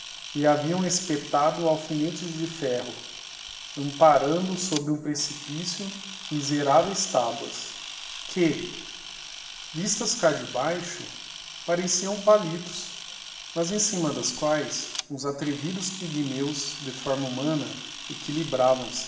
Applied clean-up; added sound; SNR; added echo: none; Camera; 12 dB; reverberation time 0.9 s.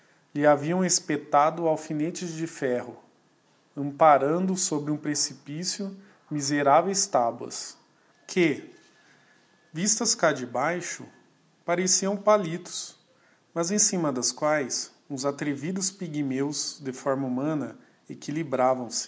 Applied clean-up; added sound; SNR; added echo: none; none; none; none.